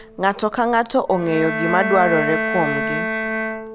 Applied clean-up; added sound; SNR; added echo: none; Bowed string instrument; 4 dB; none.